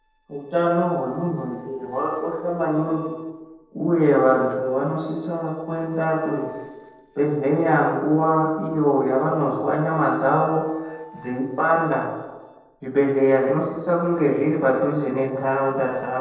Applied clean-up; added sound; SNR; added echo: neural separator model SepFormer DNS4.